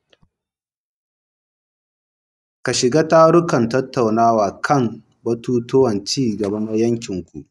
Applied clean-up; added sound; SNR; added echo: neural mask model DeepFilterNet 3.